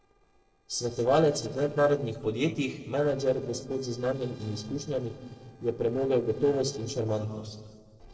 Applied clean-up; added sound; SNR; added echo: neural separator model SepFormer DNS4.